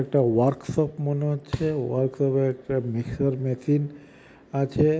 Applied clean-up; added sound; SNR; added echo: none; none; none; none.